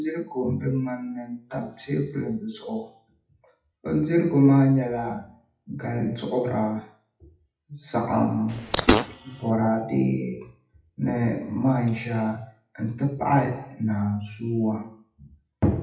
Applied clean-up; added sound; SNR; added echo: classical method WPE with log-MMSE.